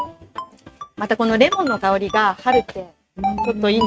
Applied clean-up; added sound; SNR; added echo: neural mask model RNNoise.